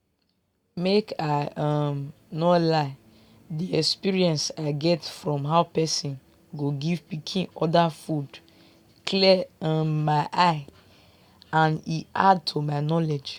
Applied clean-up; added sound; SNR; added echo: none; none; none; none.